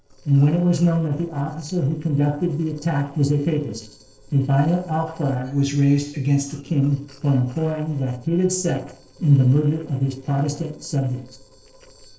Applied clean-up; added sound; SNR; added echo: neural separator model SepFormer DNS4.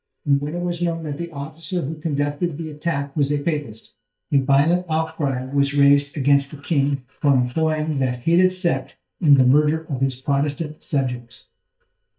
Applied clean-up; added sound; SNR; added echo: neural mask model DeepFilterNet 3.